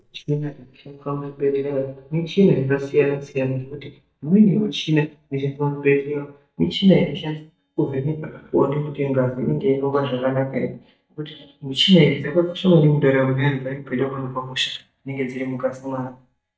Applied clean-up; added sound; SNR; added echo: neural mask model DeepFilterNet 3.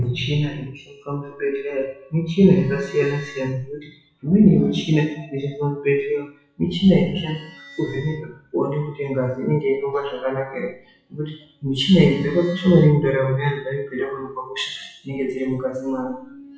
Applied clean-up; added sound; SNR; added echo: classical method WPE with log-MMSE.